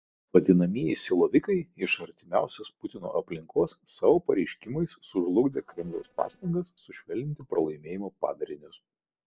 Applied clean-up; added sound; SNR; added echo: neural separator model SepFormer DNS4.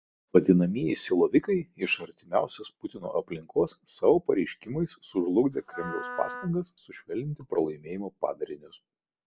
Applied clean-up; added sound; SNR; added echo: none; Wind instrument, woodwind instrument; 13 dB; none.